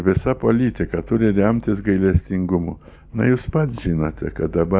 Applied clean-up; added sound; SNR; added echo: none; none; none; none.